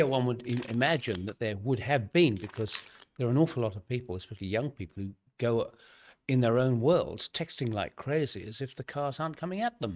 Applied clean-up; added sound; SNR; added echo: neural mask model RNNoise.